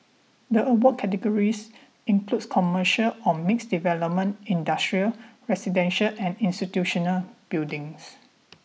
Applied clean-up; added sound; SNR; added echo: none; none; none; none.